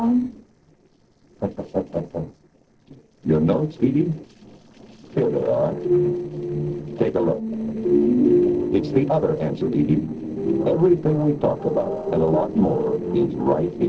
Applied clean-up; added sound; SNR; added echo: neural separator model SepFormer DNS4.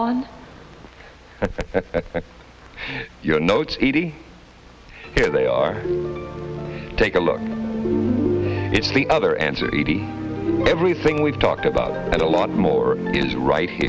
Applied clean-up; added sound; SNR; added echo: none; none; none; none.